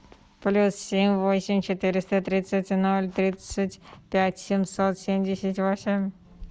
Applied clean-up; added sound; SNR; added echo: none; none; none; none.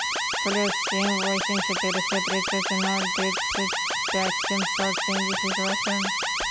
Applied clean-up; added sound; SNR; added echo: none; Alarm; -3 dB; none.